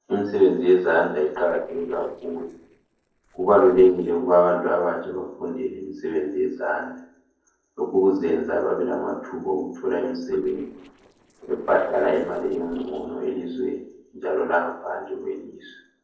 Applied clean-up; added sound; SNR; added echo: neural separator model SepFormer DNS4.